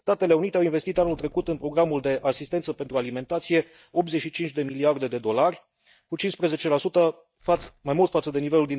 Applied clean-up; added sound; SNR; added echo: neural mask model DeepFilterNet 3.